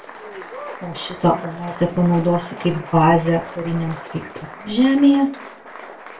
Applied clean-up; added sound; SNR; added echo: none; Applause; 15 dB; reverberation time 0.3 s.